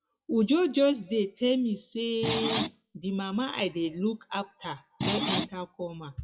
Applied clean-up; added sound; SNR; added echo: classical method WPE with log-MMSE.